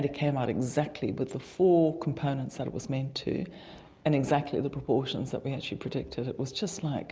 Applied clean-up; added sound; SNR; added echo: none; none; none; none.